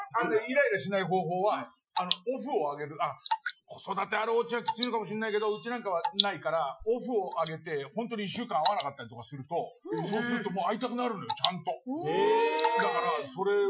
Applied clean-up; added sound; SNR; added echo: classical method Wiener filter.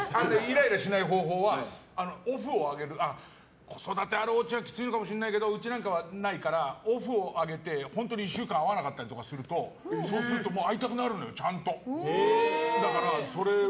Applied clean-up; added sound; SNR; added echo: none; none; none; none.